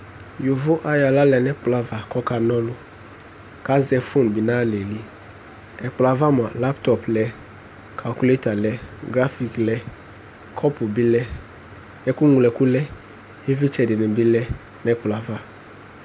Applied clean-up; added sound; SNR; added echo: none; none; none; none.